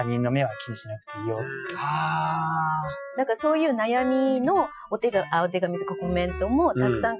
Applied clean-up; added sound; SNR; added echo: classical method Wiener filter.